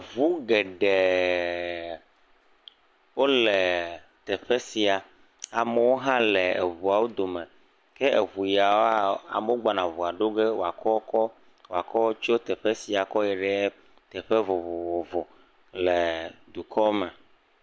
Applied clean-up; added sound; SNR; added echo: none; none; none; none.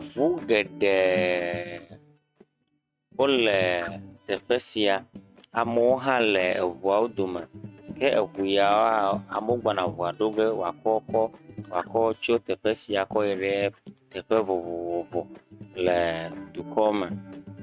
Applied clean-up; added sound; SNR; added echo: neural mask model RNNoise.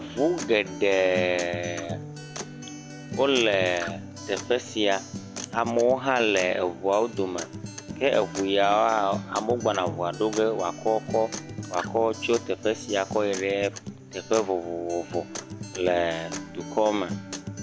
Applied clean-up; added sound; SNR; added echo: none; Acoustic guitar; 11 dB; none.